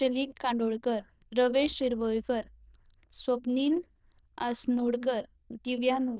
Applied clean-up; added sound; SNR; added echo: neural diffusion model UNIVERSE++.